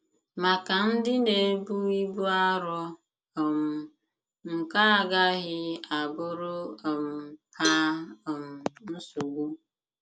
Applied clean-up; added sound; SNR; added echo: none; Cowbell; 12 dB; none.